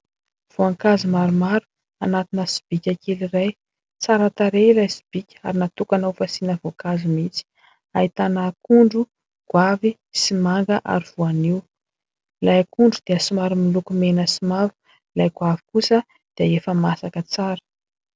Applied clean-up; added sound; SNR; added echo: none; none; none; none.